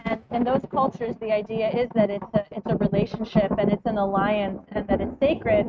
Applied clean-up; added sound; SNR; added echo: neural mask model RNNoise.